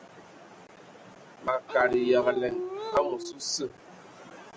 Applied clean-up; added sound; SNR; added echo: none; Dog; 4 dB; none.